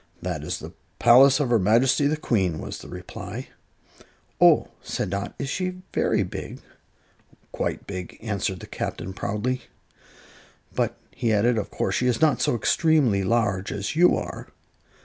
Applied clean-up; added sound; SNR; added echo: none; none; none; none.